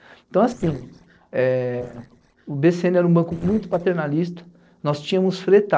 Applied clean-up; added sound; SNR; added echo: neural separator model SepFormer DNS4.